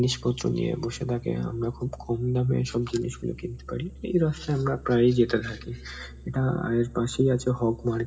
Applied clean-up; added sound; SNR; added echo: none; Musical instrument; 19 dB; reverberation time 2.3 s.